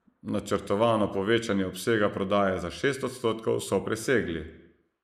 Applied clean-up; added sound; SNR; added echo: neural mask model Resemble Enhance denoiser.